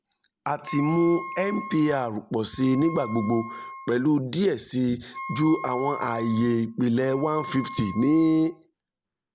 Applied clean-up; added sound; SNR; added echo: none; Wind instrument, woodwind instrument; 14 dB; none.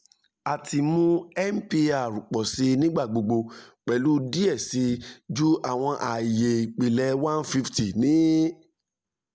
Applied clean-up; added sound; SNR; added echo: none; none; none; none.